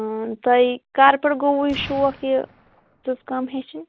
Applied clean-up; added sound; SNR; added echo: none; Explosion; 20 dB; none.